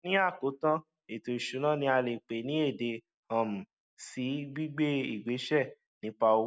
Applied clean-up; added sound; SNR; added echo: none; none; none; none.